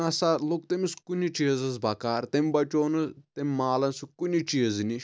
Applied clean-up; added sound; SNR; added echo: none; none; none; none.